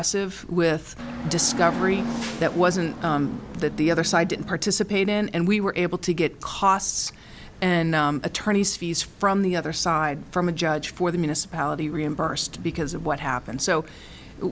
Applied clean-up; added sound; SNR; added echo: none; Hiss / Bus / Engine; 8 dB; none.